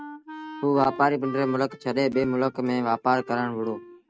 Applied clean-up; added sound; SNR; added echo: neural mask model RNNoise.